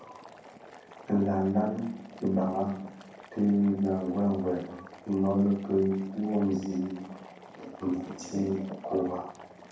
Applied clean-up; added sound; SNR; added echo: none; Boiling; 19 dB; reverberation time 0.6 s.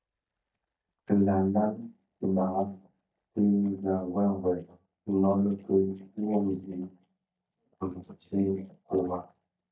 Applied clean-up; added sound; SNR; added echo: neural mask model DeepFilterNet 3.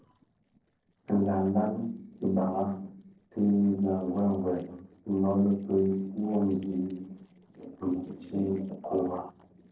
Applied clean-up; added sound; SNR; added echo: neural separator model SepFormer DNS4.